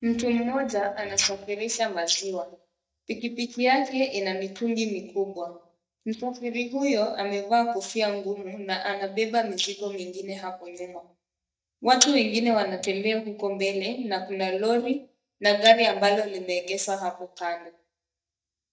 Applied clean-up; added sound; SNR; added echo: neural mask model DeepFilterNet 3.